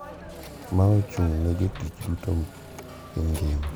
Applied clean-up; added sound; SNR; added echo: none; Engine / Mechanisms + Telephone; 13 dB; none.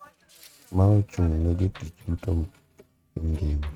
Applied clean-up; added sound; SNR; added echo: neural mask model RNNoise.